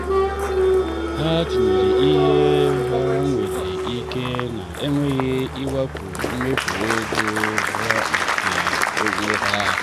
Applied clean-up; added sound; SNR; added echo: none; Applause; -4 dB; none.